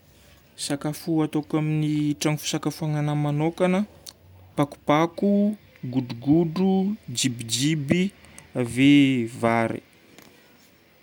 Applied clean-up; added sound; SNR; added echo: none; none; none; none.